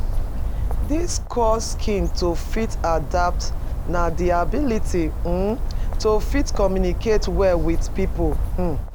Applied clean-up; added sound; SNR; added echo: none; Bird; -2 dB; none.